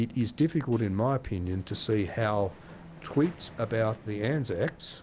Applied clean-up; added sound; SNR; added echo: none; Race car, auto racing + Hammer; 19 dB; none.